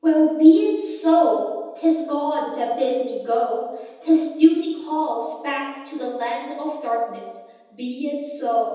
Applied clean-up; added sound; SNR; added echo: none; none; none; reverberation time 1.1 s.